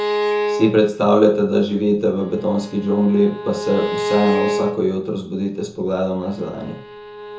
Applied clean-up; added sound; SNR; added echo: none; Bowed string instrument; 7 dB; reverberation time 0.6 s.